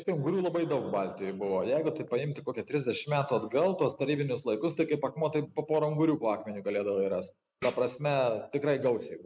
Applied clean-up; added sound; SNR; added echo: neural mask model Resemble Enhance denoiser.